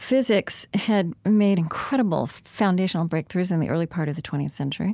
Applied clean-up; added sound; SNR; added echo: none; none; none; none.